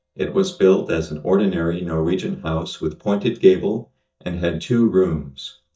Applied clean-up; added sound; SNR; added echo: neural mask model DeepFilterNet 3.